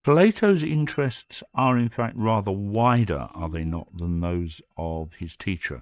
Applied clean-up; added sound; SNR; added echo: neural mask model DeepFilterNet 3.